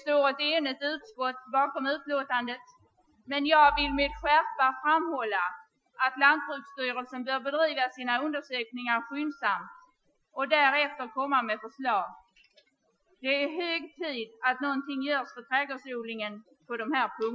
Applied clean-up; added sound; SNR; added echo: classical method Wiener filter.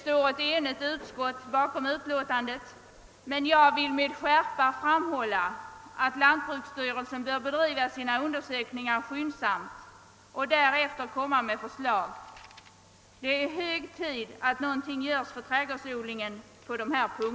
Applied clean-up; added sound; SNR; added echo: none; none; none; none.